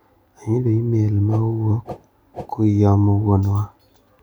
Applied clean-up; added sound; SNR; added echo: none; Whoosh, swoosh, swish; 16 dB; none.